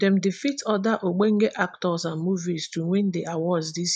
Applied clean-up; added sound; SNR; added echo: neural mask model Resemble Enhance denoiser.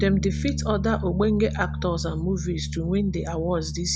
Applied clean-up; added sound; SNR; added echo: none; Bass guitar; 4 dB; none.